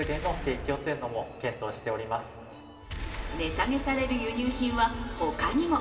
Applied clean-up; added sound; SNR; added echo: none; Boom; 12 dB; reverberation time 2.4 s.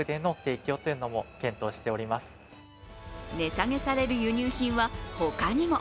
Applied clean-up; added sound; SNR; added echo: none; none; none; none.